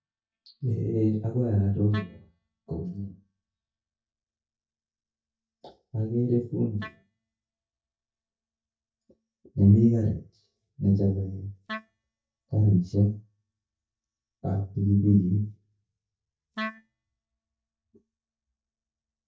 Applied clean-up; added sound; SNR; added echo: neural mask model DeepFilterNet 3.